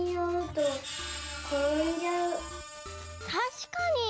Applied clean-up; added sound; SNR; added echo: none; Screech; 11 dB; none.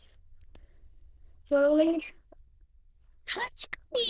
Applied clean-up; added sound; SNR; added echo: neural diffusion model UNIVERSE++.